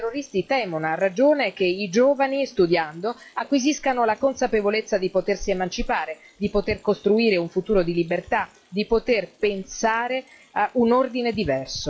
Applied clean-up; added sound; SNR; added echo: classical method log-MMSE.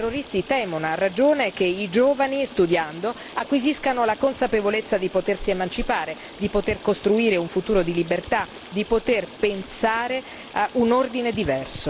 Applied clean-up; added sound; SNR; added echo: none; Stream; 17 dB; none.